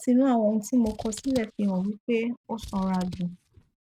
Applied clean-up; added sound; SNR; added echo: neural mask model RNNoise.